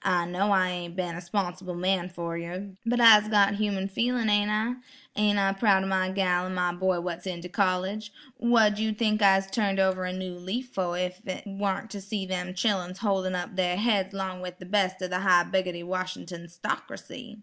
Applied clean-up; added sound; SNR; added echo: none; none; none; none.